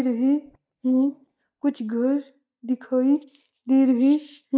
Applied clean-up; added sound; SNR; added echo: neural mask model DeepFilterNet 3.